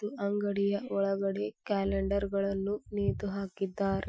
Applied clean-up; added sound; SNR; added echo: classical method Wiener filter.